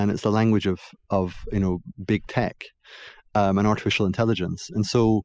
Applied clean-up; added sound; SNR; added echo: classical method spectral subtraction.